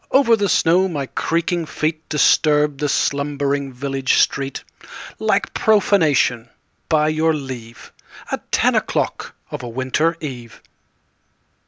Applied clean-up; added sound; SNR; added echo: none; none; none; none.